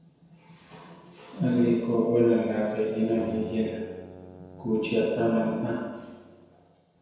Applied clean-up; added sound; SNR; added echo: none; Keyboard (musical); 18 dB; reverberation time 1.2 s.